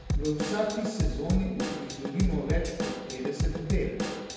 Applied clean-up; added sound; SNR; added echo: none; Drum / Drum kit; -1 dB; reverberation time 1.1 s.